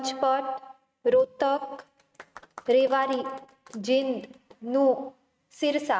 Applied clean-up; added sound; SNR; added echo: neural mask model RNNoise.